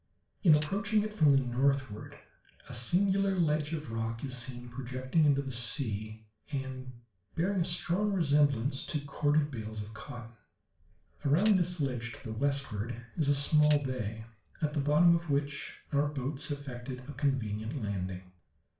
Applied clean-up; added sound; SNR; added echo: none; Tambourine; 4 dB; reverberation time 0.4 s.